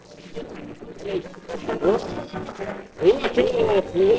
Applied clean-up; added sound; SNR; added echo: neural separator model SepFormer DNS4.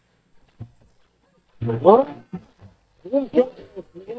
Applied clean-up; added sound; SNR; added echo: neural mask model DeepFilterNet 3.